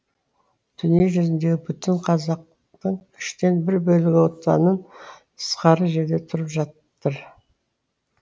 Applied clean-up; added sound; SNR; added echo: none; none; none; none.